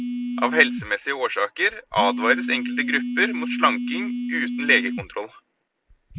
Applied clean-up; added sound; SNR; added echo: none; Telephone; 5 dB; none.